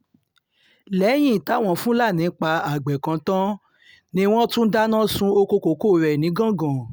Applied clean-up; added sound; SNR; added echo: none; none; none; none.